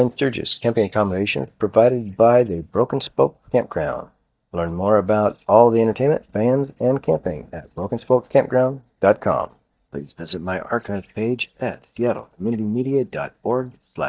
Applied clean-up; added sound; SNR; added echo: neural mask model DeepFilterNet 3.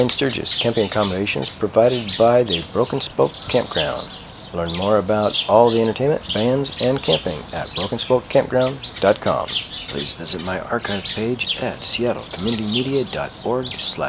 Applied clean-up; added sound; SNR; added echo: none; Bird; 11 dB; none.